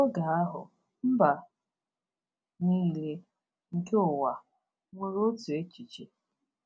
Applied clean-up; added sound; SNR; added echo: none; none; none; none.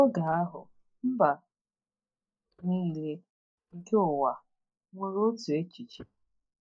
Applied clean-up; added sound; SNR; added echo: neural mask model DeepFilterNet 3.